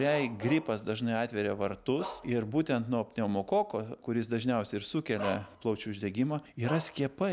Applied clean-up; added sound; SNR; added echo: none; Bark; 16 dB; none.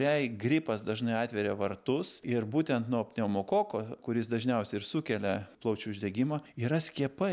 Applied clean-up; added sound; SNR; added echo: none; none; none; none.